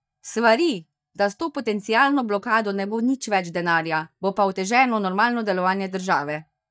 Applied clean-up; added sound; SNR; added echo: neural mask model DeepFilterNet 3.